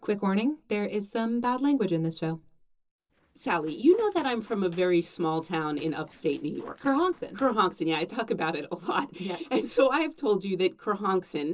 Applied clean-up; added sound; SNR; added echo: neural separator model SepFormer DNS4.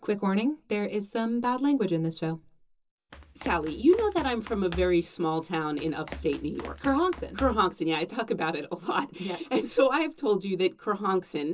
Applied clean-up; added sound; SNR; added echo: none; Run; 13 dB; reverberation time 0.2 s.